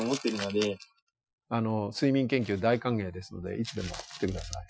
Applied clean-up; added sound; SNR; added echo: classical method Wiener filter.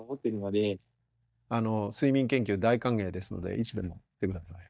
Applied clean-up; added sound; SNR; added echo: neural mask model DeepFilterNet 3.